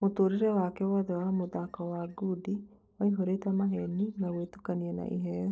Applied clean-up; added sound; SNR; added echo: neural separator model SepFormer DNS4.